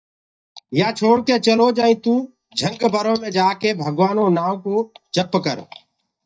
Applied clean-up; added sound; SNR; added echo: neural mask model DeepFilterNet 3.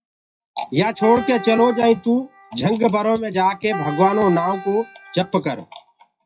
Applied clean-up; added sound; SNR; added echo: classical method WPE with log-MMSE.